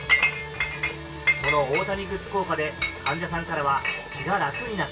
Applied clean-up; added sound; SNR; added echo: none; Chink, clink; 1 dB; reverberation time 0.1 s.